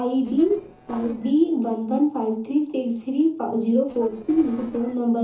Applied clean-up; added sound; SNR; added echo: neural separator model SepFormer DNS4.